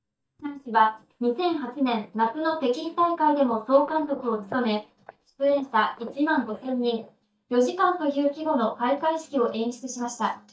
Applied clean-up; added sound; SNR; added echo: neural mask model DeepFilterNet 3.